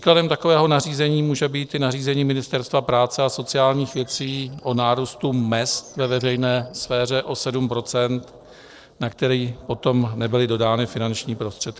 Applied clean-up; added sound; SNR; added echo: neural separator model SepFormer DNS4.